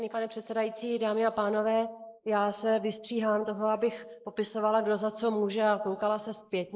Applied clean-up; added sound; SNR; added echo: neural mask model Resemble Enhance denoiser.